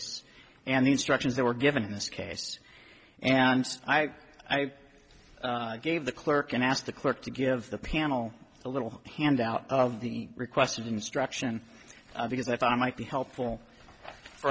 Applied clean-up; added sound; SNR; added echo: none; none; none; none.